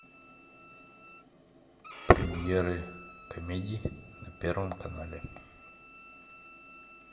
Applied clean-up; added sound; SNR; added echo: none; Bowed string instrument; 17 dB; reverberation time 0.8 s.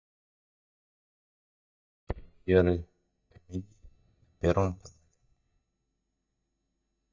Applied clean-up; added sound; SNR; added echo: neural mask model DeepFilterNet 3.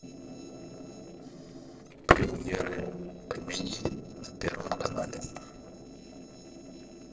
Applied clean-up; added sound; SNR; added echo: neural separator model SepFormer DNS4.